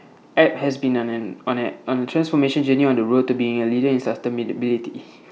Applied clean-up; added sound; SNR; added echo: none; none; none; none.